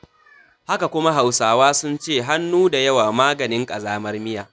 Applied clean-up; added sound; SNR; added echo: none; none; none; none.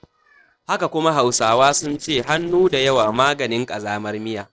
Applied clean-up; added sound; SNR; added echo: neural separator model SepFormer DNS4.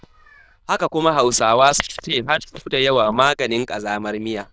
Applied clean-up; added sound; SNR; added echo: neural diffusion model UNIVERSE++.